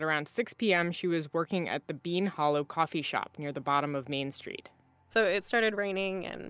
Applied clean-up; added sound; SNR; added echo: none; none; none; none.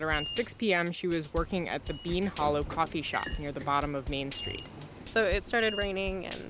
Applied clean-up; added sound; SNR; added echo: none; Sliding door / Train + Drum / Drum kit; 9 dB; none.